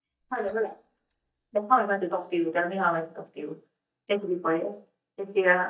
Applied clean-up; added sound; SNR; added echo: neural mask model DeepFilterNet 3.